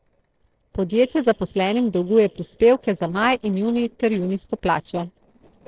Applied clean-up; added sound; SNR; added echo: neural separator model SepFormer DNS4.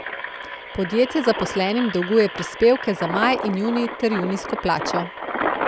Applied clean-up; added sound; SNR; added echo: none; Engine; 6 dB; none.